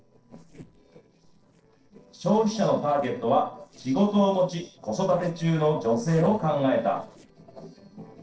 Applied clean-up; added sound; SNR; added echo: neural separator model SepFormer DNS4.